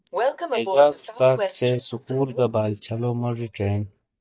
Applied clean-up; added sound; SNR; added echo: neural mask model DeepFilterNet 3.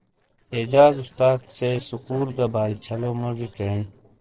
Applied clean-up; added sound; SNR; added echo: neural separator model SepFormer DNS4.